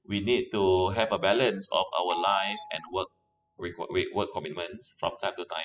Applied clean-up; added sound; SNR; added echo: classical method spectral subtraction.